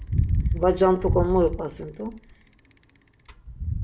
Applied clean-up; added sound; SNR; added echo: none; Bicycle; 2 dB; reverberation time 0.3 s.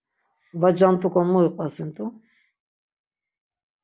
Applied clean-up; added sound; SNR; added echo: none; none; none; none.